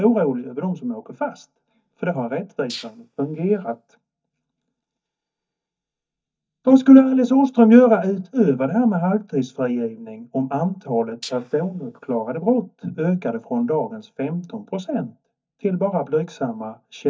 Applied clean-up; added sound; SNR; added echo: neural mask model DeepFilterNet 3.